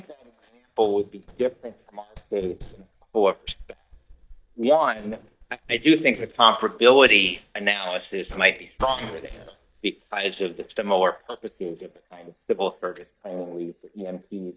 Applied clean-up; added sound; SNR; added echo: neural mask model DeepFilterNet 3.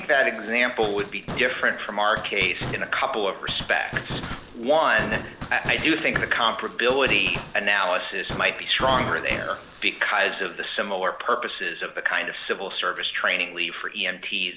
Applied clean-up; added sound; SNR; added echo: none; Fireworks; 13 dB; none.